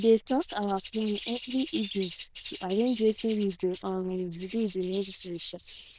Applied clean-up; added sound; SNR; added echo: neural diffusion model UNIVERSE++.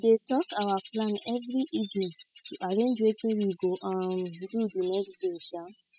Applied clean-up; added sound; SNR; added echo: classical method spectral subtraction.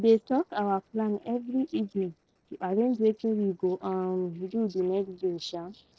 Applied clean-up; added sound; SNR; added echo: neural separator model SepFormer DNS4.